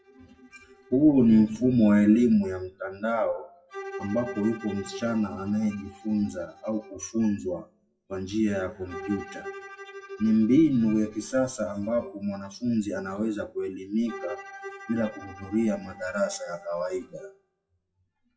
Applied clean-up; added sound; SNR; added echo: classical method WPE with log-MMSE.